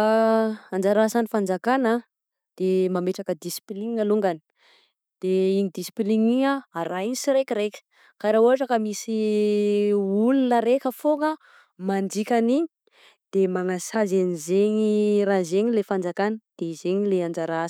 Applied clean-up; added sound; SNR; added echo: none; none; none; none.